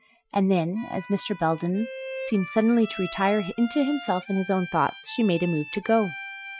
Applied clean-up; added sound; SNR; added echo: classical method Wiener filter.